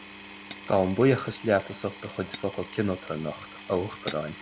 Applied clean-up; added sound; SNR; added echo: none; Tap / Glass + Power tool; 13 dB; none.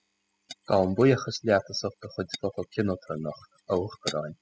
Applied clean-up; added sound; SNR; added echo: classical method spectral subtraction.